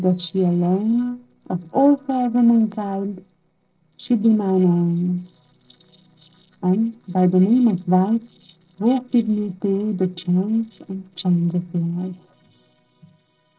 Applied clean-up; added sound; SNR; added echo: neural separator model SepFormer DNS4.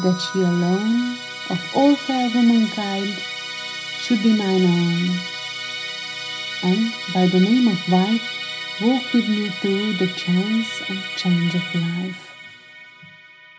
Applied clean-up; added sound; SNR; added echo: none; Musical instrument; 9 dB; reverberation time 0.4 s.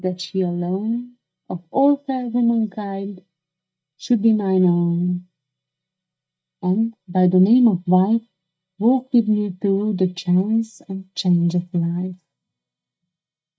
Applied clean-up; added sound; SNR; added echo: neural mask model DeepFilterNet 3.